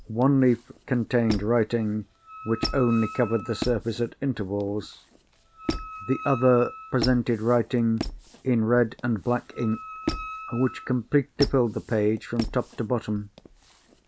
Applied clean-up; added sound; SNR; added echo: none; Wind instrument, woodwind instrument + Squeak; 11 dB; none.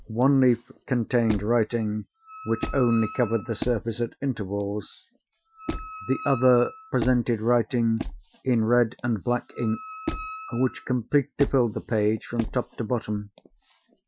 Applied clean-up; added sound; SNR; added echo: classical method Wiener filter.